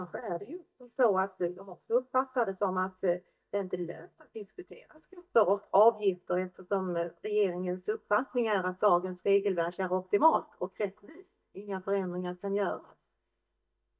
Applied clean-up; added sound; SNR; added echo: neural mask model DeepFilterNet 3.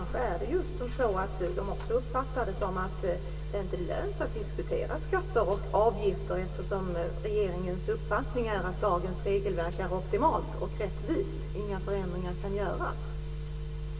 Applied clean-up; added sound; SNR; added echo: none; Tambourine; 17 dB; reverberation time 2.8 s.